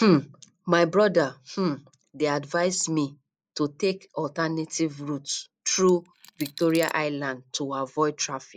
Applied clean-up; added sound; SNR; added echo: neural mask model Resemble Enhance denoiser.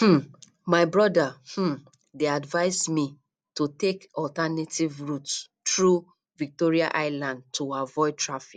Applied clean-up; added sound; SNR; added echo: none; none; none; none.